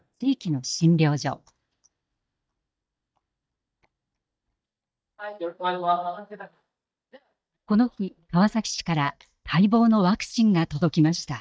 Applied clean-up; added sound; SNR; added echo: neural mask model DeepFilterNet 3.